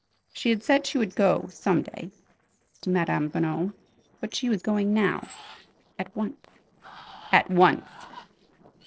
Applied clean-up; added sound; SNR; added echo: neural separator model SepFormer DNS4.